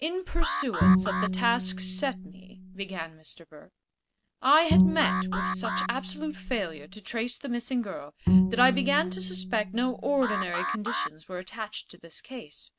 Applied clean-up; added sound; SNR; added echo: none; Alarm + Bowed string instrument; -2 dB; none.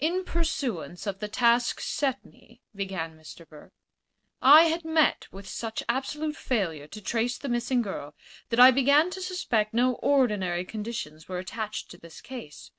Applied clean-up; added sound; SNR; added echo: none; none; none; none.